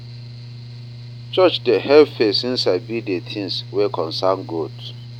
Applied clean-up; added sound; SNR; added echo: none; Mechanical fan; 14 dB; none.